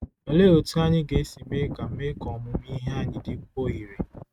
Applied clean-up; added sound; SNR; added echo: neural mask model RNNoise.